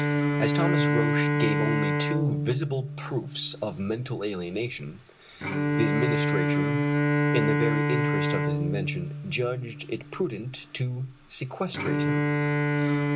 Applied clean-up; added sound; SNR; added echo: none; Bowed string instrument; -4 dB; none.